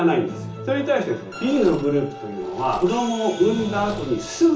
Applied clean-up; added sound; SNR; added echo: none; Mechanisms; 18 dB; reverberation time 0.7 s.